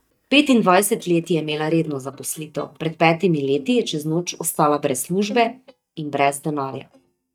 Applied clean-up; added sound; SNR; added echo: neural mask model DeepFilterNet 3.